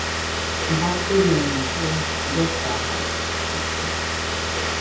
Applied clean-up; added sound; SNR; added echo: none; Car; -2 dB; reverberation time 0.6 s.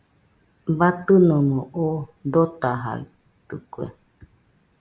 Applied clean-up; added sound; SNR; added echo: none; none; none; none.